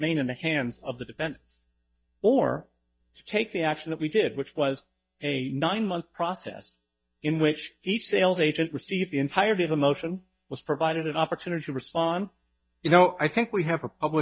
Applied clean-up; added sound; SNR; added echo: neural mask model DeepFilterNet 3.